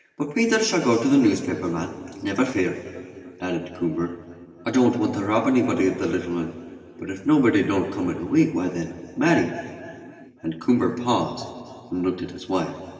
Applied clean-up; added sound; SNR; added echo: none; none; none; reverberation time 2.3 s.